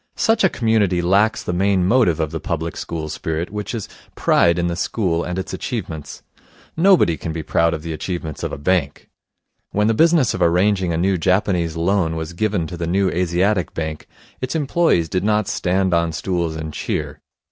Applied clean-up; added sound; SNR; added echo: none; none; none; none.